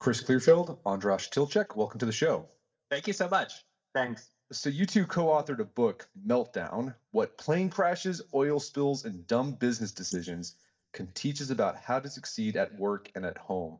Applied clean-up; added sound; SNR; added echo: neural mask model DeepFilterNet 3.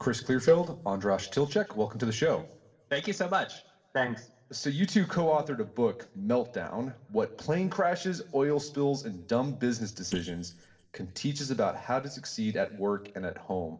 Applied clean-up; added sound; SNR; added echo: neural separator model SepFormer DNS4.